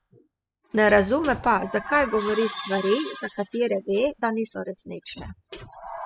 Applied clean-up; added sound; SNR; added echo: classical method spectral subtraction.